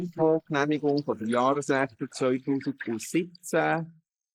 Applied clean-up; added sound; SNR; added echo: neural mask model Resemble Enhance denoiser.